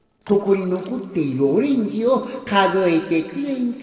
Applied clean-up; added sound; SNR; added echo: neural separator model SepFormer DNS4.